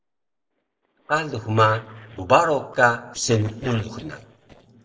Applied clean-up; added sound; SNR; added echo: neural separator model SepFormer DNS4.